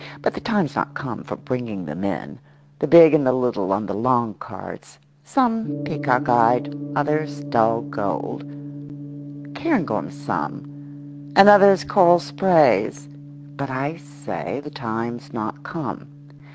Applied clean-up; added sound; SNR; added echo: none; Gong; 13 dB; none.